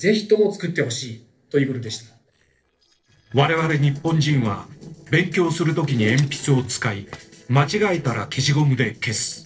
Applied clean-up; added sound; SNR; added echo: neural separator model SepFormer DNS4.